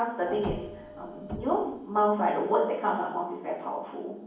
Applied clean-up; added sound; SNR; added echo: none; Printer; 11 dB; reverberation time 1.2 s.